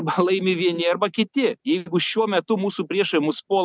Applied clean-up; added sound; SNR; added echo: none; none; none; none.